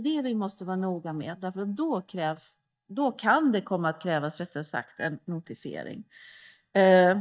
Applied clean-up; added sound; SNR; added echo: neural mask model DeepFilterNet 3.